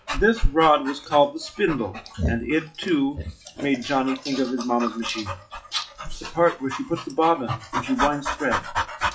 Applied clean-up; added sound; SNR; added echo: classical method WPE with log-MMSE.